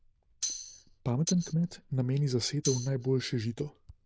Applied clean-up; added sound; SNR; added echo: neural diffusion model UNIVERSE++.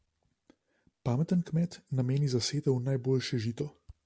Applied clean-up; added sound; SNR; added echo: none; none; none; none.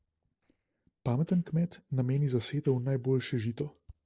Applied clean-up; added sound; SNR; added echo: neural separator model SepFormer DNS4.